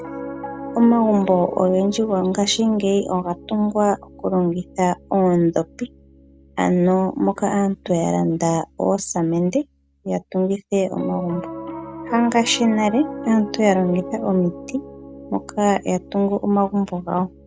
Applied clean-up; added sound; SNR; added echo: none; Piano; 15 dB; none.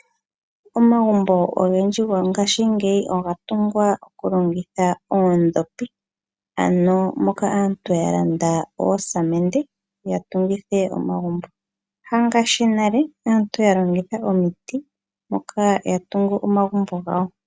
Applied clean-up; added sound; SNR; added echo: none; none; none; none.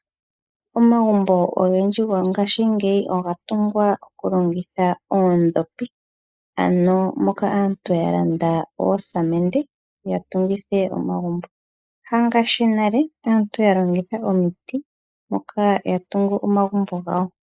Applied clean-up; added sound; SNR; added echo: neural mask model Resemble Enhance denoiser.